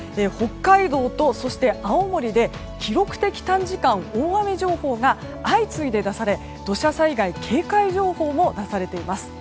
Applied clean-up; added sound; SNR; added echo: none; none; none; none.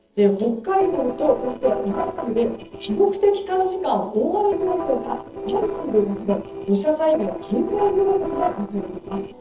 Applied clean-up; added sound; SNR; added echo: neural separator model SepFormer DNS4.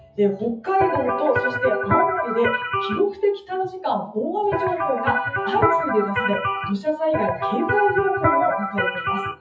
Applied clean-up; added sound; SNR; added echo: classical method WPE with log-MMSE.